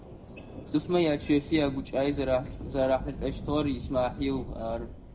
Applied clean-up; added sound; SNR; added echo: none; Thunder / Rain; 10 dB; reverberation time 0.7 s.